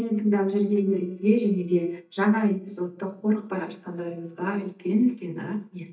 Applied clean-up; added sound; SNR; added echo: neural mask model DeepFilterNet 3.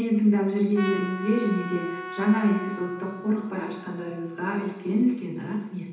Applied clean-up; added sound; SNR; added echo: none; Trumpet; 13 dB; reverberation time 0.8 s.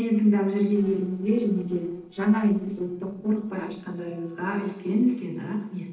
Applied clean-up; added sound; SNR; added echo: neural separator model SepFormer DNS4.